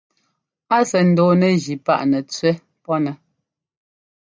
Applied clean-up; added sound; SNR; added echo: none; none; none; none.